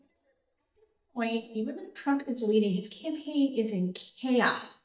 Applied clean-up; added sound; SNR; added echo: neural mask model DeepFilterNet 3.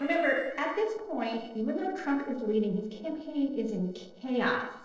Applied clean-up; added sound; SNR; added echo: neural separator model SepFormer DNS4.